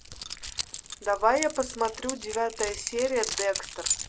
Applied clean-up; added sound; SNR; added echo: none; Keys jangling; 6 dB; none.